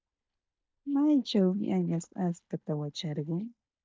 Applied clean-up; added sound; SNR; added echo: neural mask model DeepFilterNet 3.